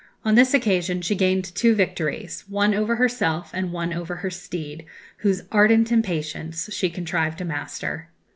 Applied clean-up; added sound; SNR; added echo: none; none; none; none.